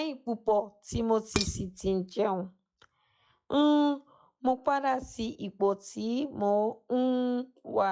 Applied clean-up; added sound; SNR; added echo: classical method log-MMSE.